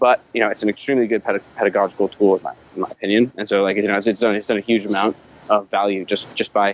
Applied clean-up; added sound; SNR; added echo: none; none; none; none.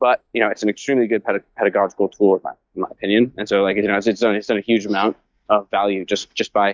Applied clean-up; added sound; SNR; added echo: neural mask model DeepFilterNet 3.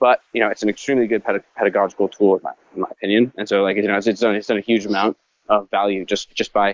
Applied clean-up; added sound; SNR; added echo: neural mask model Resemble Enhance denoiser.